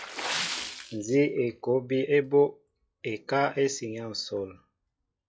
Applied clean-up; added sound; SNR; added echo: classical method log-MMSE.